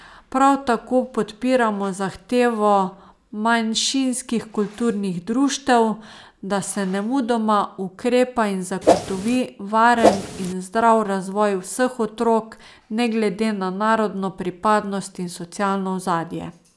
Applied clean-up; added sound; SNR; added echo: none; Whoosh, swoosh, swish; -2 dB; none.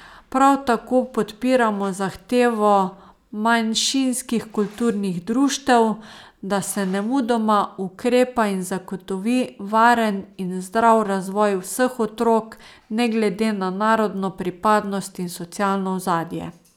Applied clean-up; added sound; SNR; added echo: none; none; none; none.